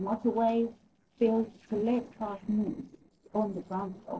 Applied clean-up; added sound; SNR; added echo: neural separator model SepFormer DNS4.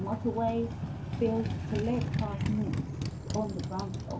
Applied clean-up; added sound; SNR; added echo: none; Motorcycle; 1 dB; reverberation time 0.3 s.